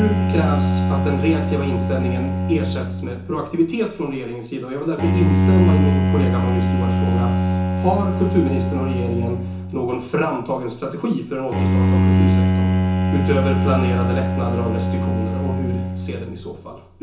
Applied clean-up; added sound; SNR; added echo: none; Bowed string instrument; -4 dB; reverberation time 0.7 s.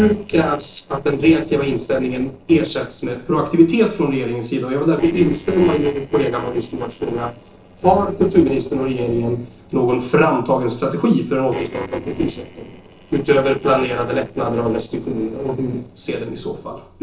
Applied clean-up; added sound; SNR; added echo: neural separator model SepFormer DNS4.